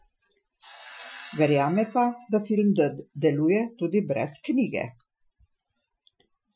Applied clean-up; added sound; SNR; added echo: classical method Wiener filter.